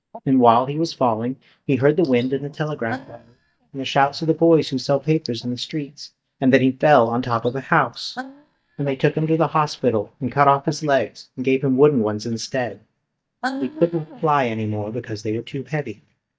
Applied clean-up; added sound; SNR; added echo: neural mask model DeepFilterNet 3.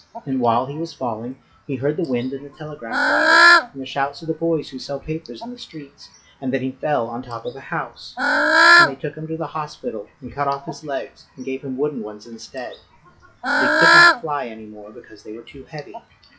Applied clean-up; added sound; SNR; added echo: classical method WPE with log-MMSE.